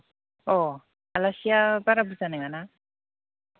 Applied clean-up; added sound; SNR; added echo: none; none; none; none.